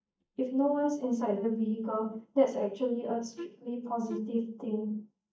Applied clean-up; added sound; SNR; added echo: neural mask model DeepFilterNet 3.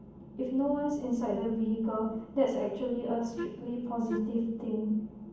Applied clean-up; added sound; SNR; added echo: none; Wind instrument, woodwind instrument; 9 dB; reverberation time 1.2 s.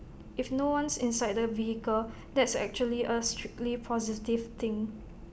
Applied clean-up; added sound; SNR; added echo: none; none; none; none.